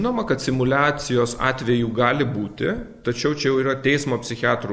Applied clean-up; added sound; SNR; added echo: none; none; none; none.